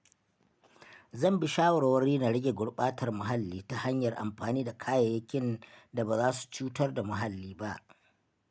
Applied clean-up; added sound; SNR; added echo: none; none; none; none.